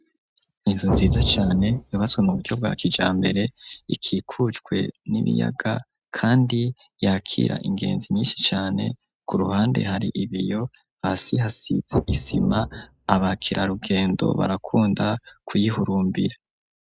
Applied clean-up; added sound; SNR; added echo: neural mask model RNNoise.